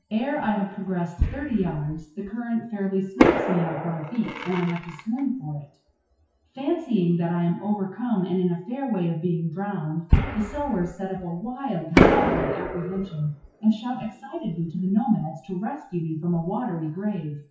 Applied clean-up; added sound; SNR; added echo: classical method WPE with log-MMSE.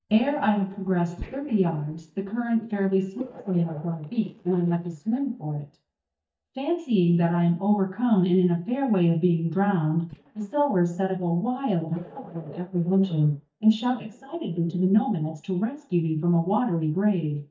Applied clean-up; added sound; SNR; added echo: neural mask model DeepFilterNet 3.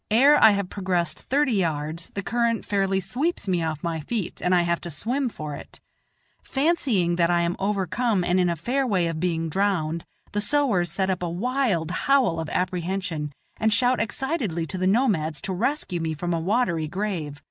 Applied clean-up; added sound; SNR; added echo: none; none; none; none.